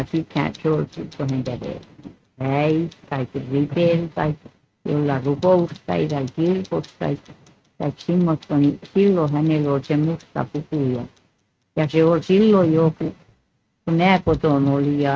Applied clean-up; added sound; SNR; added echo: neural mask model RNNoise.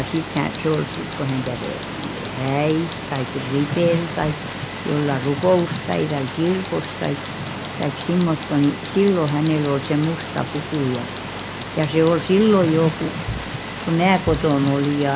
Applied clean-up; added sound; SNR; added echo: none; Tick; 8 dB; none.